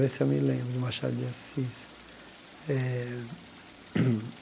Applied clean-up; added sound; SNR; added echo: none; Stream; 19 dB; none.